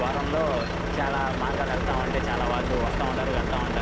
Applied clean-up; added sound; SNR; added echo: none; Truck; -2 dB; none.